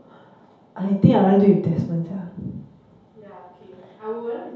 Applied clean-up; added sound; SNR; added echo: none; none; none; reverberation time 0.8 s.